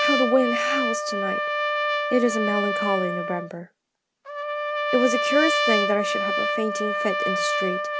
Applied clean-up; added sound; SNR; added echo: none; Trumpet; -1 dB; none.